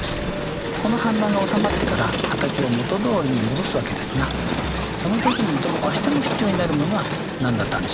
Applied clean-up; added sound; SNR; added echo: none; Crowd; 2 dB; none.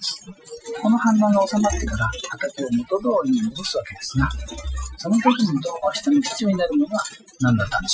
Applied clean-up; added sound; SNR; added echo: classical method Wiener filter.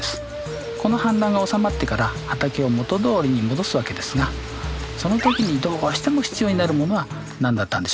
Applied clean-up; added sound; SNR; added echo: none; none; none; none.